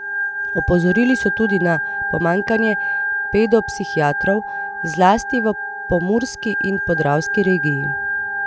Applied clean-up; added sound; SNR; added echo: none; Organ; 4 dB; none.